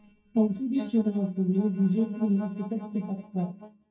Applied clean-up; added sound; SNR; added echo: neural mask model DeepFilterNet 3.